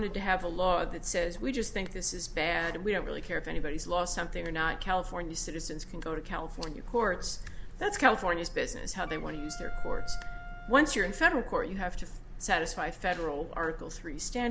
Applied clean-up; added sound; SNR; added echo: none; Wind instrument, woodwind instrument; 18 dB; none.